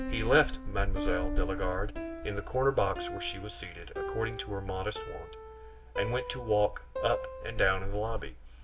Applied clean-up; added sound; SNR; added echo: none; Piano; 10 dB; none.